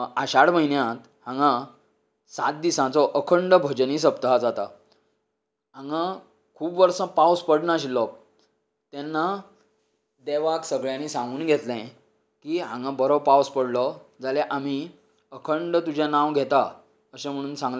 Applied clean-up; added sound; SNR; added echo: none; none; none; none.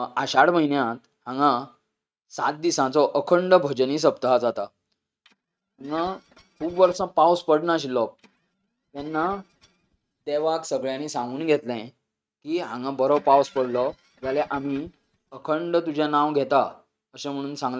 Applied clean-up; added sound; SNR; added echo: neural mask model RNNoise.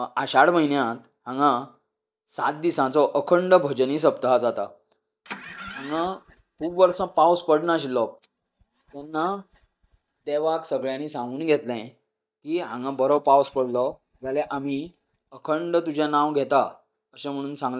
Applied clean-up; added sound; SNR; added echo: neural mask model DeepFilterNet 3.